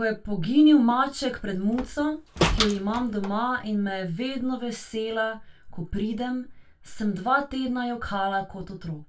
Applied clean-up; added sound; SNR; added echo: none; Slam; 6 dB; reverberation time 0.2 s.